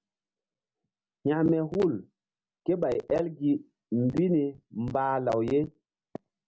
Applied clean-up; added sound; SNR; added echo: none; none; none; none.